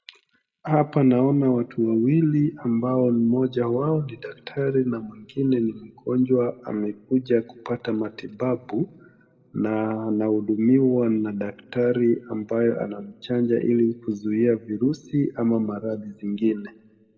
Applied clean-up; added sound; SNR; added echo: none; none; none; reverberation time 1.0 s.